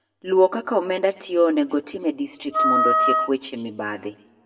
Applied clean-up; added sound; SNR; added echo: none; Wind instrument, woodwind instrument; -1 dB; reverberation time 1.2 s.